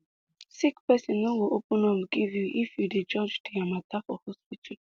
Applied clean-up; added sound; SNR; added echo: none; none; none; none.